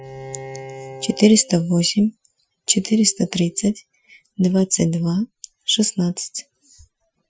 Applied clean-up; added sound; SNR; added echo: classical method Wiener filter.